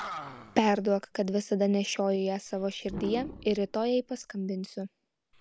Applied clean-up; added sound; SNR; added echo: none; Animal; 16 dB; none.